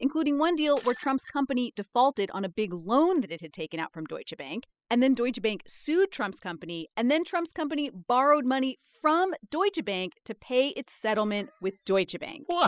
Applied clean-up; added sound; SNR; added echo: classical method spectral subtraction.